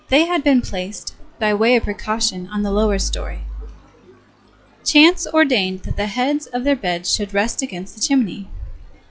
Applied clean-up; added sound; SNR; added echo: classical method log-MMSE.